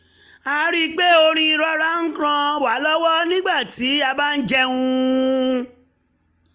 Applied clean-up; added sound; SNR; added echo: none; none; none; none.